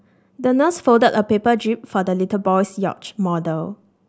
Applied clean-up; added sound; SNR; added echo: none; none; none; none.